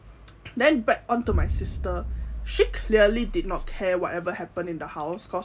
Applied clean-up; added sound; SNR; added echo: none; Explosion; 4 dB; none.